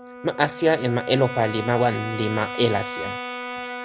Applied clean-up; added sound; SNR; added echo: none; Brass instrument; 9 dB; none.